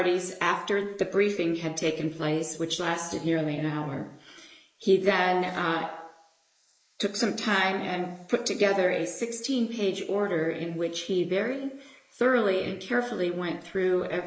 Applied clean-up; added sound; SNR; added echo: neural mask model Resemble Enhance denoiser.